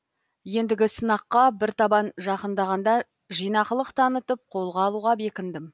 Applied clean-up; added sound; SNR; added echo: none; none; none; none.